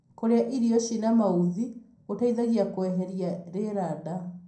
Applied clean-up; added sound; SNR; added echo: none; none; none; reverberation time 0.6 s.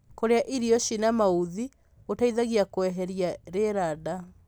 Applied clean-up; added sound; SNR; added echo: none; none; none; none.